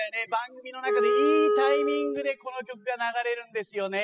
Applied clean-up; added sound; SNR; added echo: classical method spectral subtraction.